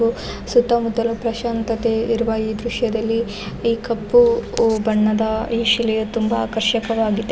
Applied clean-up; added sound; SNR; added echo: none; none; none; none.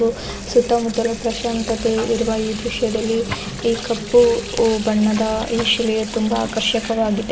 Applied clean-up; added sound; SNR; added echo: none; Sink (filling or washing) / Water tap, faucet; 14 dB; none.